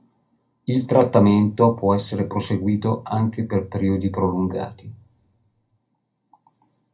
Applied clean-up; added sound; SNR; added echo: none; none; none; reverberation time 0.2 s.